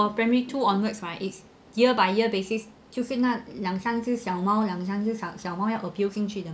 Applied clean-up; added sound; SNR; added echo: none; none; none; none.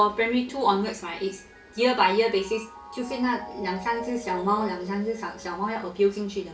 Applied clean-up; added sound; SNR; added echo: none; Mallet percussion; 18 dB; reverberation time 0.3 s.